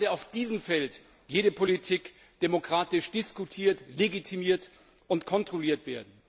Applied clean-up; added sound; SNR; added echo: none; none; none; none.